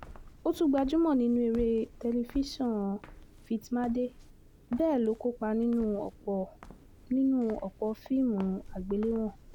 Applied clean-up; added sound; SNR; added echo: none; Walk, footsteps; 18 dB; none.